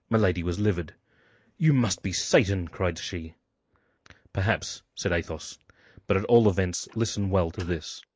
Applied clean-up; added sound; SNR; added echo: neural mask model Resemble Enhance denoiser.